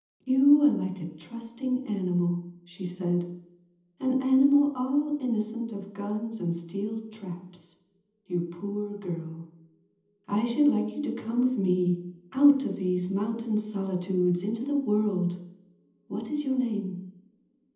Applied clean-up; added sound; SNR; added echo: none; none; none; reverberation time 0.8 s.